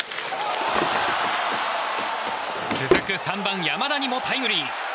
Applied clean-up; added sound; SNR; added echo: none; Drawer open or close; 7 dB; none.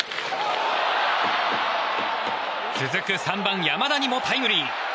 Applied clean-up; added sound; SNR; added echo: none; none; none; none.